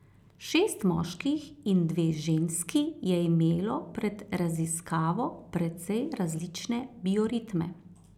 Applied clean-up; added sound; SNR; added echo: none; none; none; none.